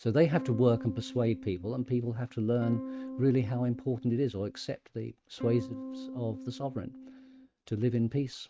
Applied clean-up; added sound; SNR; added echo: neural mask model RNNoise.